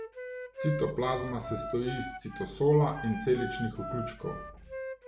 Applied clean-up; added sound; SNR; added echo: none; Wind instrument, woodwind instrument; 9 dB; none.